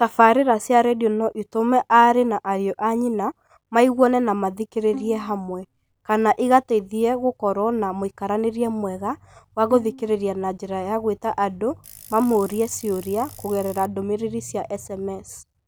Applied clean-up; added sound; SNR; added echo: none; Bowed string instrument + Bicycle; 20 dB; none.